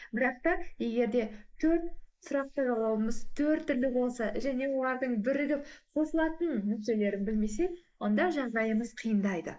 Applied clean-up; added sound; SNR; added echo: neural mask model Resemble Enhance denoiser.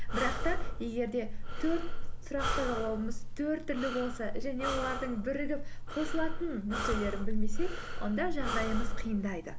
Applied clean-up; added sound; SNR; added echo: none; Breathing; -3 dB; none.